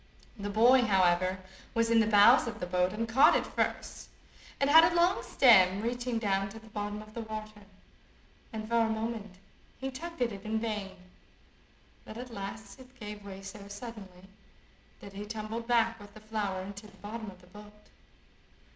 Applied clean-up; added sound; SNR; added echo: none; none; none; none.